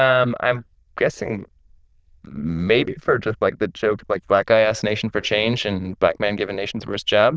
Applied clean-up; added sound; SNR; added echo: neural diffusion model UNIVERSE++.